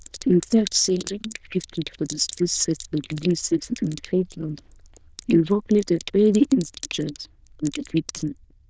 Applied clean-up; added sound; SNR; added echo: neural diffusion model UNIVERSE++.